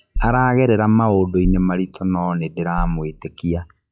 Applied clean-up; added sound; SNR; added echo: classical method log-MMSE.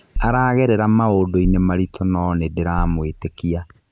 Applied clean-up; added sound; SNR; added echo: none; Bass drum; 9 dB; none.